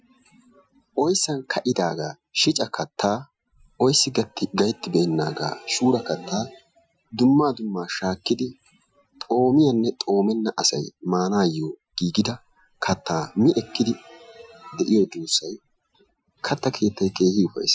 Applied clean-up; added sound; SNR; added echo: classical method Wiener filter.